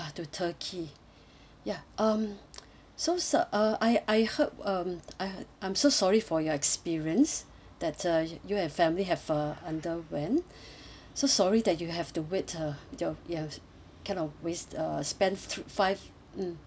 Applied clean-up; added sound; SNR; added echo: none; none; none; none.